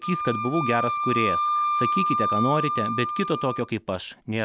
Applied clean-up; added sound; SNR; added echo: none; Wind instrument, woodwind instrument; 0 dB; none.